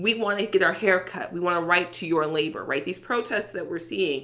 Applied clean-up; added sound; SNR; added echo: none; none; none; none.